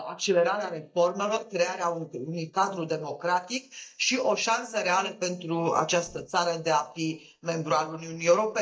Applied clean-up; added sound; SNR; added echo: neural mask model DeepFilterNet 3.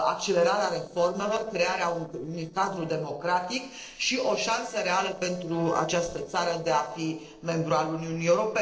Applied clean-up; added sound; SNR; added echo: neural separator model SepFormer DNS4.